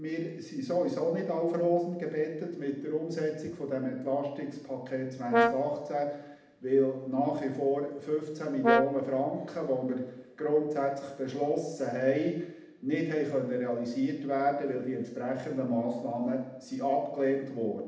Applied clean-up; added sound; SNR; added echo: none; Brass instrument; 1 dB; reverberation time 0.8 s.